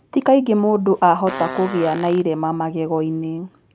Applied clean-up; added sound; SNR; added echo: none; Fart; 15 dB; none.